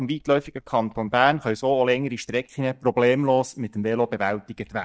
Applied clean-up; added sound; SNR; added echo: neural mask model DeepFilterNet 3.